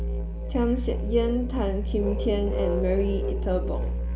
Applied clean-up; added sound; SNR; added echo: none; Musical instrument; -1 dB; none.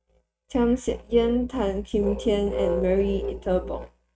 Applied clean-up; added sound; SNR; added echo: neural mask model RNNoise.